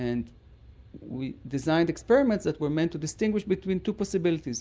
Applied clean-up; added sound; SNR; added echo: none; none; none; none.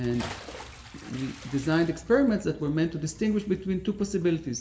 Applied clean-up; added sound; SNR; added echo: none; Bathtub (filling or washing) / Splash, splatter; 18 dB; reverberation time 2.7 s.